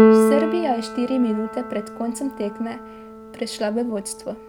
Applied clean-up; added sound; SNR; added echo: none; Keyboard (musical); -3 dB; none.